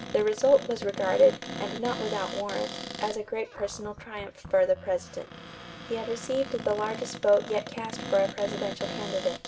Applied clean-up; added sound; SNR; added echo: none; Cupboard open or close; 11 dB; none.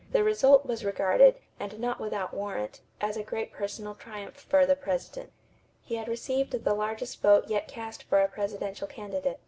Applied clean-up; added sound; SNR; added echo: none; none; none; none.